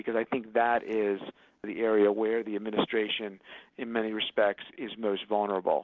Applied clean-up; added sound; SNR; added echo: none; none; none; none.